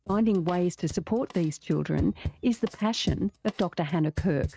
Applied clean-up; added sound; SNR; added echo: neural mask model RNNoise.